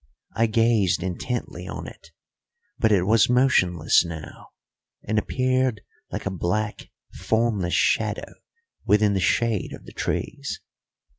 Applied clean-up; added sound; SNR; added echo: none; none; none; none.